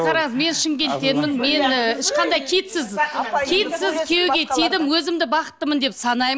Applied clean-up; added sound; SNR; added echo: none; none; none; none.